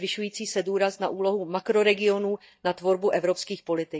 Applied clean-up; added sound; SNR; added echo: neural mask model DeepFilterNet 3.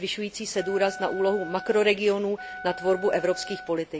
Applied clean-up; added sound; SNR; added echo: none; Wind instrument, woodwind instrument; 13 dB; none.